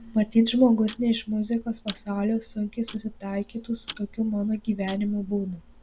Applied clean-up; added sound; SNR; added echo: none; Tick-tock; 17 dB; none.